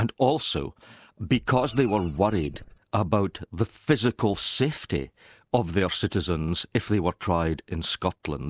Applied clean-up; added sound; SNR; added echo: neural mask model DeepFilterNet 3.